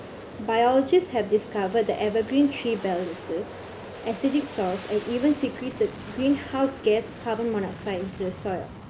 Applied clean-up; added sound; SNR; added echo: none; Aircraft; 14 dB; none.